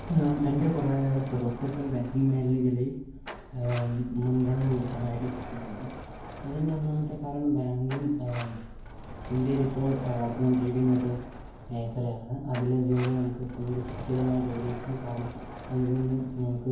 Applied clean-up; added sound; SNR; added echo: none; Sliding door; 13 dB; reverberation time 0.9 s.